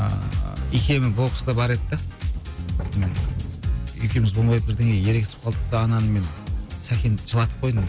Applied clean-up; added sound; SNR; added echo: none; Sliding door; 17 dB; none.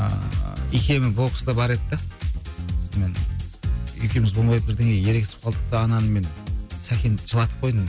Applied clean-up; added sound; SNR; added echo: none; none; none; none.